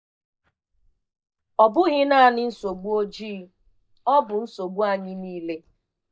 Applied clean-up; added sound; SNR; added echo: neural mask model DeepFilterNet 3.